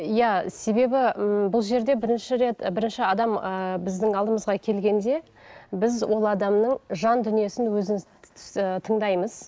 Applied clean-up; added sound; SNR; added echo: neural mask model Resemble Enhance denoiser.